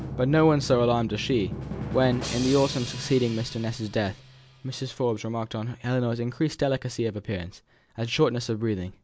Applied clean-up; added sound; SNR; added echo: none; Drum; 12 dB; none.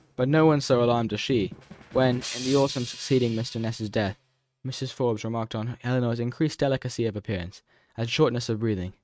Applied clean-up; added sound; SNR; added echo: neural mask model RNNoise.